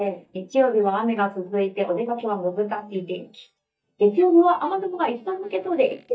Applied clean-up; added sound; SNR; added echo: neural mask model DeepFilterNet 3.